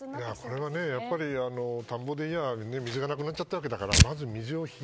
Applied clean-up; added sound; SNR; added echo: none; Tearing; -4 dB; none.